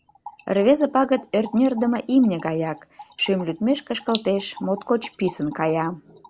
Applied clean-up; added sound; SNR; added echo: none; Trickle, dribble / Splash, splatter; 20 dB; none.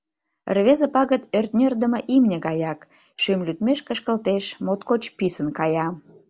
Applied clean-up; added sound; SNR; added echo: none; none; none; none.